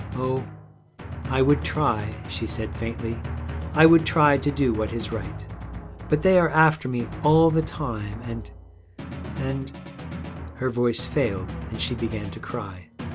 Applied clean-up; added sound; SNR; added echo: none; Drum; 9 dB; none.